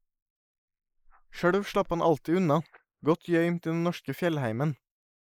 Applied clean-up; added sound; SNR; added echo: neural mask model Resemble Enhance denoiser.